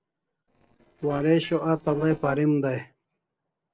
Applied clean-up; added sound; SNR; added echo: neural separator model SepFormer DNS4.